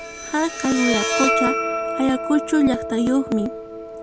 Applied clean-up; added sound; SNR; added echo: none; Bowed string instrument; 3 dB; none.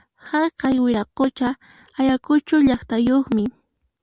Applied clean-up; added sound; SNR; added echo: none; none; none; none.